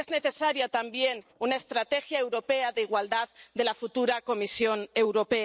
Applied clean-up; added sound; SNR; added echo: neural mask model Resemble Enhance denoiser.